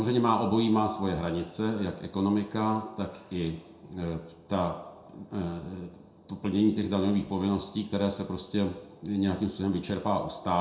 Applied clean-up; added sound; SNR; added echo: none; none; none; reverberation time 0.5 s.